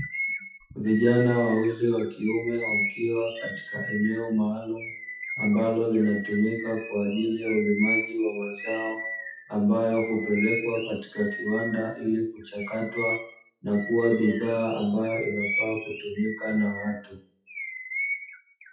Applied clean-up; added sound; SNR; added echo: classical method WPE with log-MMSE.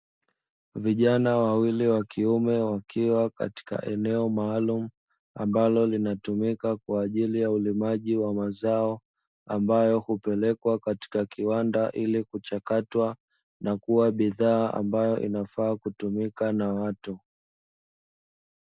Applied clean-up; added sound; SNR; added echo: none; none; none; none.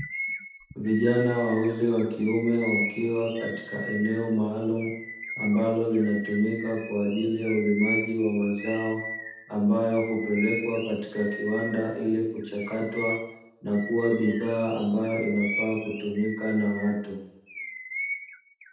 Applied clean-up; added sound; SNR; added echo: none; Bird vocalization, bird call, bird song; 10 dB; reverberation time 0.8 s.